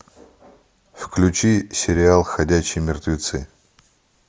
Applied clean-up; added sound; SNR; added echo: none; none; none; none.